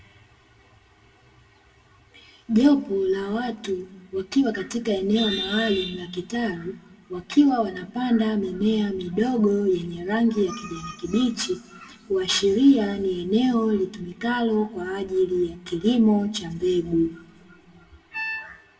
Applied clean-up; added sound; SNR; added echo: none; none; none; reverberation time 1.5 s.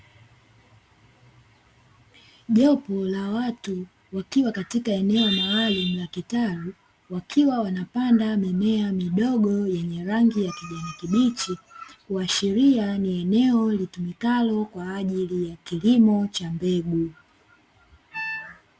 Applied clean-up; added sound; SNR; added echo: none; none; none; none.